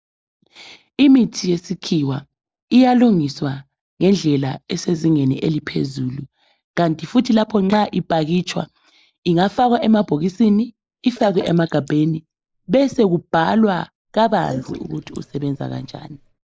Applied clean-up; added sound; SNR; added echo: neural mask model Resemble Enhance denoiser.